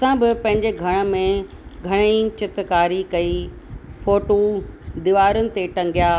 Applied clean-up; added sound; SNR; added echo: none; none; none; none.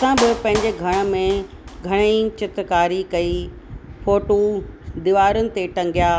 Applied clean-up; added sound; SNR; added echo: none; Clapping; 15 dB; none.